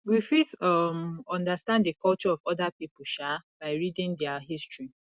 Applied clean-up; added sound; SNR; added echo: none; none; none; none.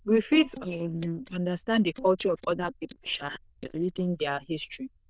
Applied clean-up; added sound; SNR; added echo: neural diffusion model UNIVERSE++.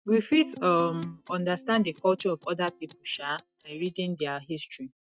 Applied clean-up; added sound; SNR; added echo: neural mask model DeepFilterNet 3.